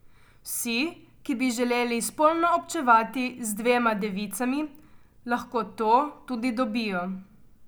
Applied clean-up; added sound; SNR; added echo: none; none; none; none.